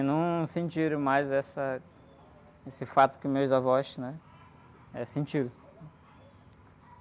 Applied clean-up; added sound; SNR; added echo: none; none; none; none.